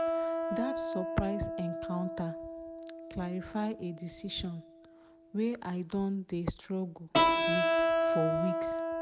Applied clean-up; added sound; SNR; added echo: none; Keyboard (musical); -3 dB; none.